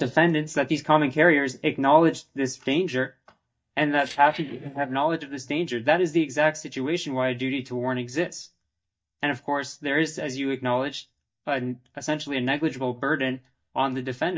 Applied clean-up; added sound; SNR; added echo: neural mask model DeepFilterNet 3.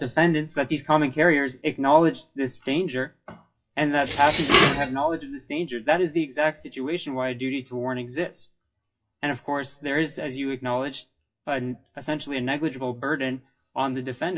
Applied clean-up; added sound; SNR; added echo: classical method WPE with log-MMSE.